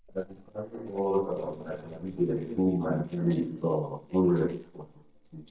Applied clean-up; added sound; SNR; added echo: neural mask model DeepFilterNet 3.